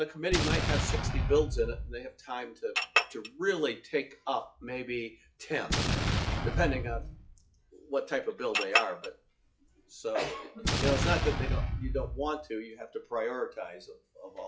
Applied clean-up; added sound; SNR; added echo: classical method log-MMSE.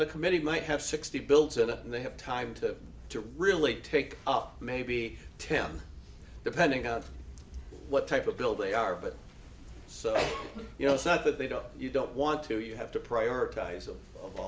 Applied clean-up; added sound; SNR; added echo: none; none; none; none.